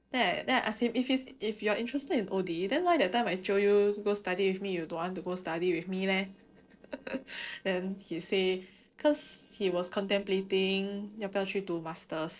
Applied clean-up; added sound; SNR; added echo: neural separator model SepFormer DNS4.